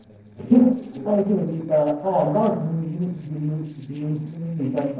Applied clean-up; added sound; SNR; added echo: neural separator model SepFormer DNS4.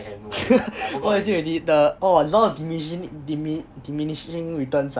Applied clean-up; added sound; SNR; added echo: none; none; none; none.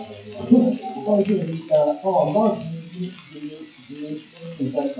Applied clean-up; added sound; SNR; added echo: classical method WPE with log-MMSE.